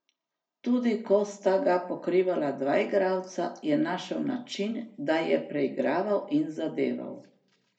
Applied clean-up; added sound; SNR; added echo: none; none; none; reverberation time 0.4 s.